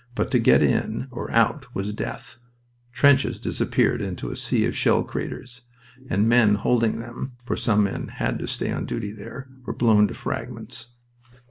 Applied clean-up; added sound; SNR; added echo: none; none; none; none.